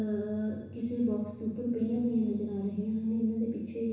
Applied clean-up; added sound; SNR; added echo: none; none; none; reverberation time 1.1 s.